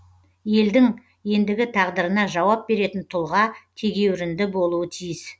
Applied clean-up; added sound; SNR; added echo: none; none; none; none.